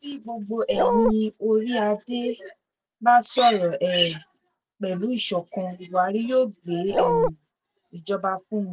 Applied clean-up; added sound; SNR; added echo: none; Bark; -4 dB; none.